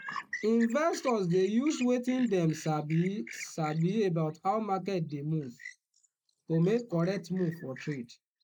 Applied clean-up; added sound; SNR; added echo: neural mask model Resemble Enhance denoiser.